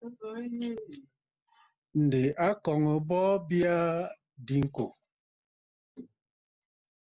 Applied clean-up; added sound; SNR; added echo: none; none; none; none.